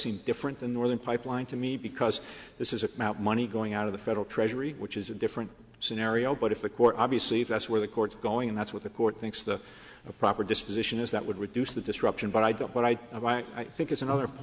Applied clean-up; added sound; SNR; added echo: none; none; none; none.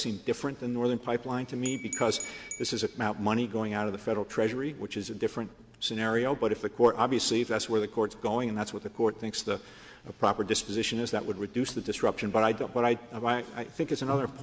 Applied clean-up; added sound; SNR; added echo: none; Glass / Bell; 12 dB; none.